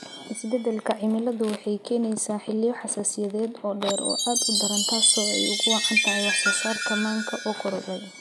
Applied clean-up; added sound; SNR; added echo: none; Chime; 1 dB; none.